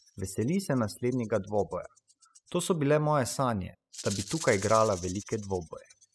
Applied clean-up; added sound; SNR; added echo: classical method spectral subtraction.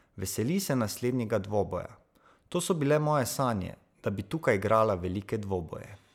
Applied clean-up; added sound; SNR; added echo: none; none; none; none.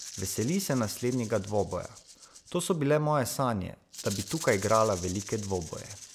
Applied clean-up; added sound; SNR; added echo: none; Rattle (instrument); 14 dB; none.